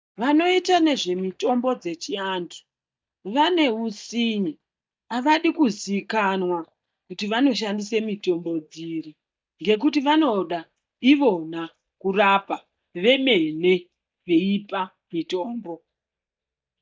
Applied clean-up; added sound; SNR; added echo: neural mask model DeepFilterNet 3.